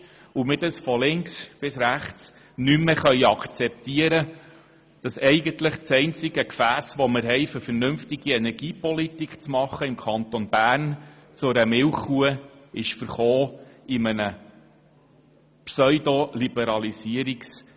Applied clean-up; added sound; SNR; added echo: none; none; none; none.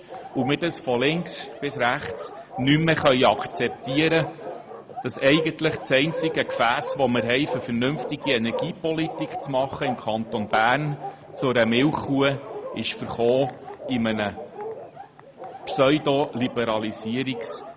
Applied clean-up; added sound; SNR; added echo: none; Bark; 10 dB; none.